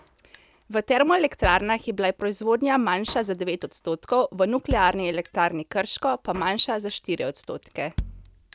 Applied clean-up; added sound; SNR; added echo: none; Drum kit; 14 dB; none.